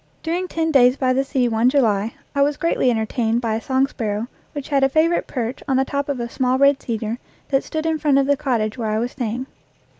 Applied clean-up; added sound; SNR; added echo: none; none; none; none.